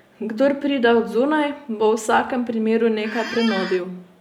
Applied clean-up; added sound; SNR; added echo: none; Squeak; 10 dB; none.